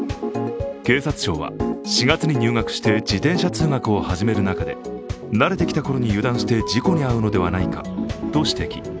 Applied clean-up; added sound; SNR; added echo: none; none; none; none.